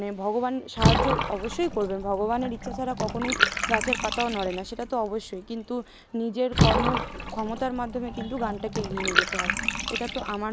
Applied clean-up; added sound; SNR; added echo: none; Bathtub (filling or washing) / Water; -1 dB; none.